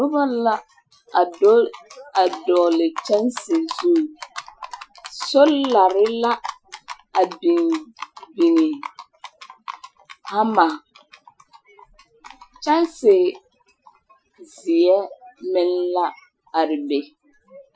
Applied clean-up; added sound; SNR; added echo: classical method Wiener filter.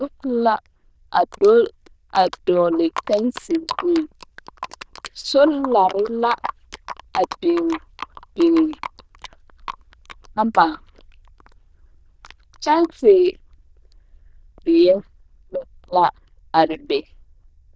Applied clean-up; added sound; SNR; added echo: neural diffusion model UNIVERSE++.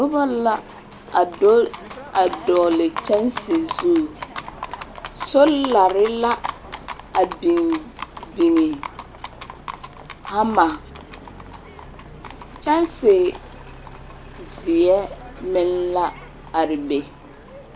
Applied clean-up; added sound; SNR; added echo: none; Livestock, farm animals, working animals; 14 dB; none.